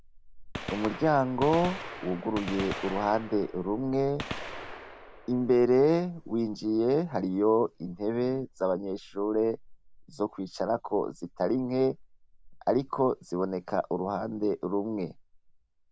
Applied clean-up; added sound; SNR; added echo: none; Gunshot, gunfire; 15 dB; none.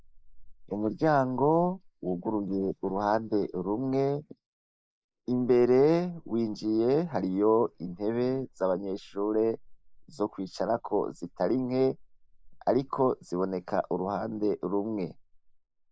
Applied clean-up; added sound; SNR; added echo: neural mask model Resemble Enhance denoiser.